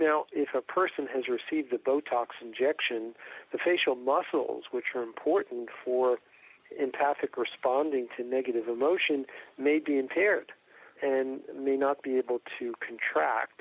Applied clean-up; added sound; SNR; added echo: none; none; none; none.